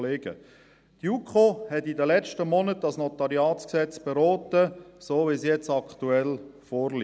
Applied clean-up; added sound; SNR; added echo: none; none; none; none.